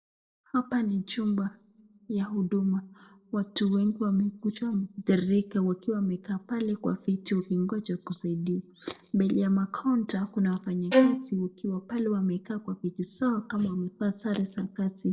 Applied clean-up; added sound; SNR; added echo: neural separator model SepFormer DNS4.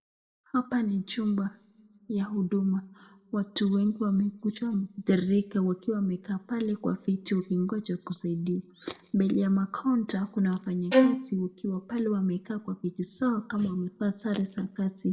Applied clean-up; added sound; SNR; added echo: none; Bowed string instrument; -2 dB; reverberation time 0.5 s.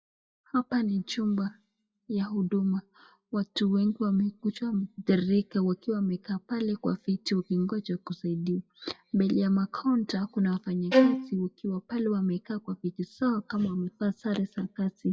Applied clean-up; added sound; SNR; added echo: classical method WPE with log-MMSE.